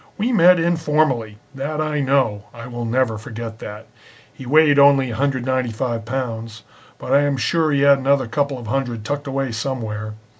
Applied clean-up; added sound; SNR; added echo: none; none; none; none.